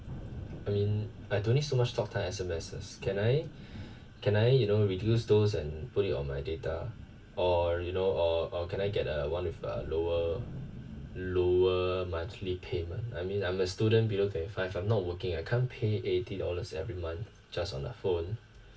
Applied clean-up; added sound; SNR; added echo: none; Thunder; 17 dB; reverberation time 0.1 s.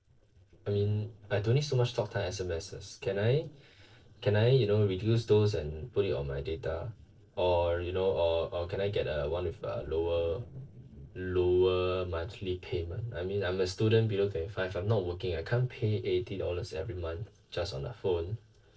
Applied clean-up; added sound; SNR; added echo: neural separator model SepFormer DNS4.